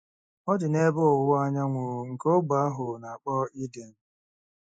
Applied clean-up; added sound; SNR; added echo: neural mask model Resemble Enhance denoiser.